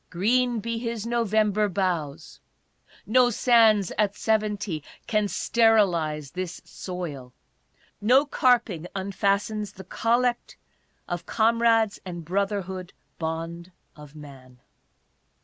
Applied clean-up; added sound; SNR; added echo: none; none; none; none.